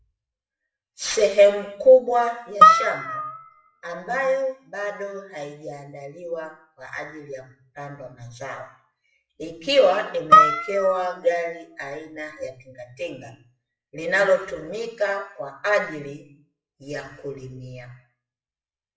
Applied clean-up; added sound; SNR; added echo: classical method WPE with log-MMSE.